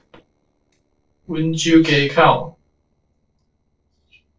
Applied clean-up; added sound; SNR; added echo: neural separator model SepFormer DNS4.